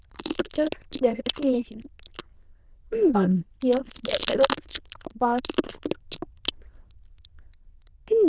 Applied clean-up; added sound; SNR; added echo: neural diffusion model UNIVERSE++.